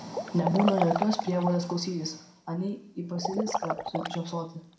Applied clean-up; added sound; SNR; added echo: none; Liquid; 5 dB; reverberation time 0.5 s.